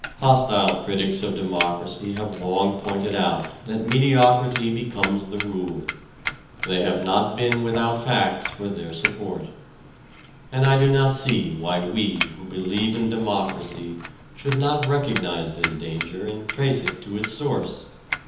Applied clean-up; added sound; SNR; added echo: none; Domestic sounds, home sounds; 10 dB; reverberation time 1.3 s.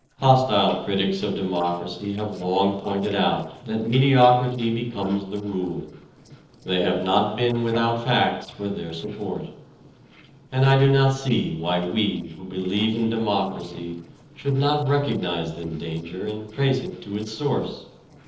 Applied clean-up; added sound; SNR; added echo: neural separator model SepFormer DNS4.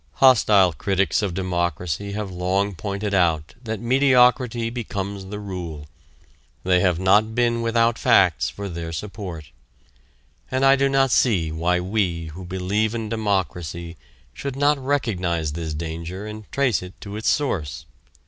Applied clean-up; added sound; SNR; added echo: none; none; none; none.